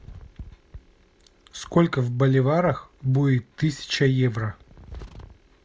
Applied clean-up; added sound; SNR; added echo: none; none; none; none.